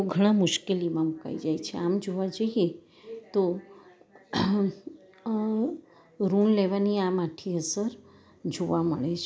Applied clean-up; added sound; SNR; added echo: none; none; none; none.